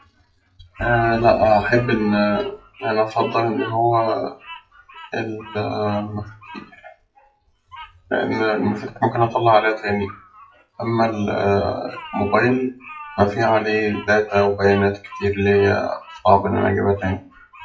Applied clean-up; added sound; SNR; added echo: classical method WPE with log-MMSE.